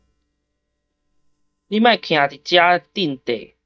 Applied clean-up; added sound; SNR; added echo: neural mask model DeepFilterNet 3.